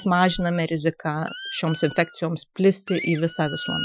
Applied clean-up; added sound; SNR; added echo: classical method Wiener filter.